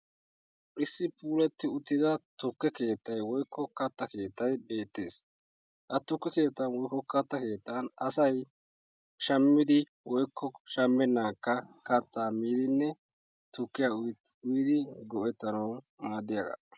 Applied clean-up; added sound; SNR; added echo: none; none; none; none.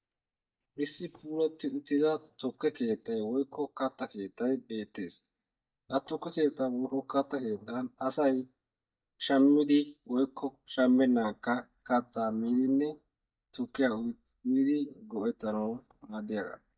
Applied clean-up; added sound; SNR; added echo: neural mask model DeepFilterNet 3.